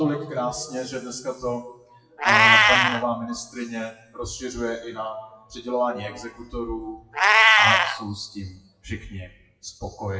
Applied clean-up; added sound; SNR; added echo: classical method WPE with log-MMSE.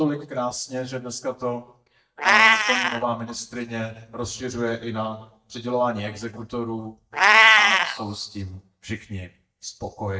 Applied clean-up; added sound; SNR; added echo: neural mask model DeepFilterNet 3.